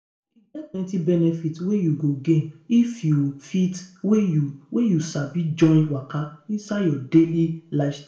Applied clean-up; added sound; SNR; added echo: none; none; none; reverberation time 0.4 s.